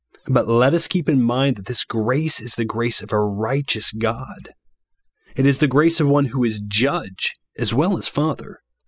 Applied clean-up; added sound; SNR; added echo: classical method spectral subtraction.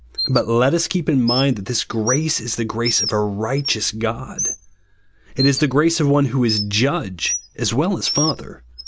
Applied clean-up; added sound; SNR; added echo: none; Bird; 9 dB; none.